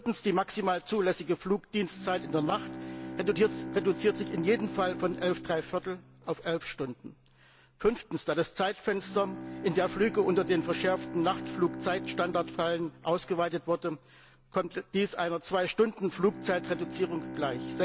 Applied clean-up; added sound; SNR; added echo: none; Bowed string instrument; 11 dB; none.